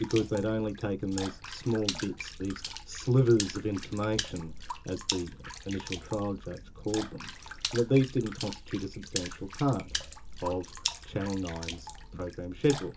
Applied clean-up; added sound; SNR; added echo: none; Water / Splash, splatter; 9 dB; reverberation time 0.2 s.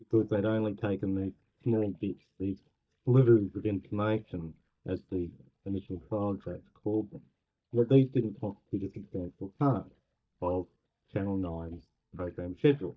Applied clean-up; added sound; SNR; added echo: neural mask model DeepFilterNet 3.